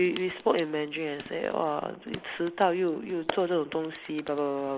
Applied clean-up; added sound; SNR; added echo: neural mask model Resemble Enhance denoiser.